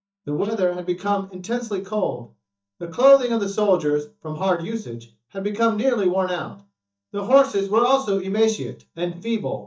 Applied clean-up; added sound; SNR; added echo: neural mask model DeepFilterNet 3.